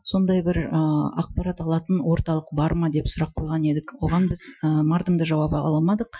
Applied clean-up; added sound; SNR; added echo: classical method Wiener filter.